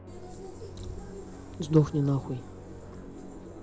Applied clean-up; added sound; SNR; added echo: none; Musical instrument; 14 dB; none.